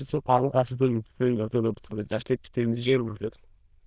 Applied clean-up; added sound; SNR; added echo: neural diffusion model UNIVERSE++.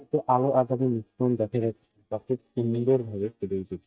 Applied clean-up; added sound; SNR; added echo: neural mask model DeepFilterNet 3.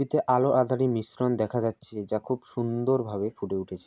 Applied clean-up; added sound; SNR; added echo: none; none; none; none.